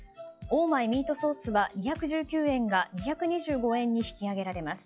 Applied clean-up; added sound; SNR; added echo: classical method log-MMSE.